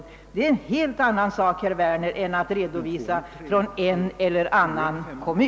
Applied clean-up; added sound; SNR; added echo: none; none; none; none.